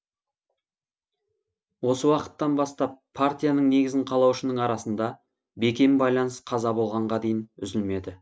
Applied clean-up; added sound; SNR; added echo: none; none; none; none.